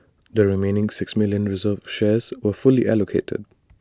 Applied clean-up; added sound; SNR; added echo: none; none; none; none.